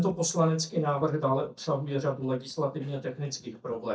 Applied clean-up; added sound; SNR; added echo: neural mask model DeepFilterNet 3.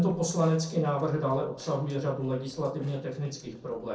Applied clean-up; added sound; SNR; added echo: neural separator model SepFormer DNS4.